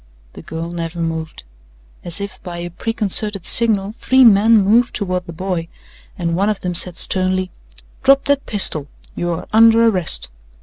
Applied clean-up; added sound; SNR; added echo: none; none; none; none.